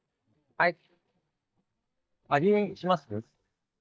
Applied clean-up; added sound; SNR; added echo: neural mask model DeepFilterNet 3.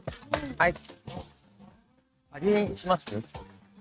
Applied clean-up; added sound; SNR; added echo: neural mask model RNNoise.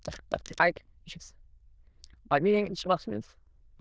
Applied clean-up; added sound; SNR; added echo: neural diffusion model UNIVERSE++.